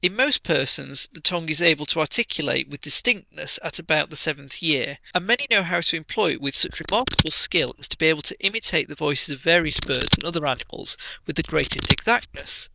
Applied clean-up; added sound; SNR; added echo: neural diffusion model UNIVERSE++.